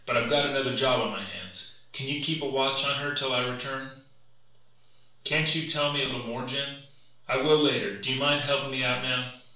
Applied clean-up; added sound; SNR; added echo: none; none; none; reverberation time 0.5 s.